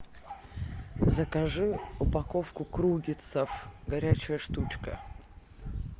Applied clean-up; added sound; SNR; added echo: none; none; none; none.